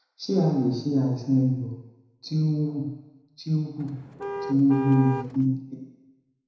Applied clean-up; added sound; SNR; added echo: none; Car; 8 dB; reverberation time 1.0 s.